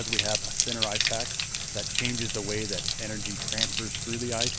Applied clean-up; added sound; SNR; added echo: none; Bathtub (filling or washing); -4 dB; none.